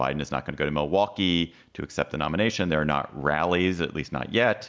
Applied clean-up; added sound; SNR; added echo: none; none; none; none.